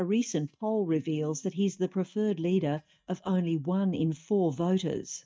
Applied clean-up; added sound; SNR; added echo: neural mask model DeepFilterNet 3.